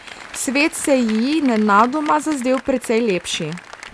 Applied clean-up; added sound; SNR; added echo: none; Applause; 17 dB; none.